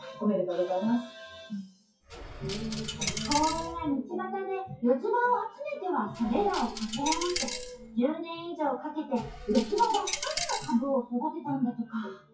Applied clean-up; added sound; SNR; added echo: classical method WPE with log-MMSE.